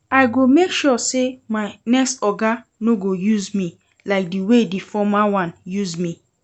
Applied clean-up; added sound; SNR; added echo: none; none; none; none.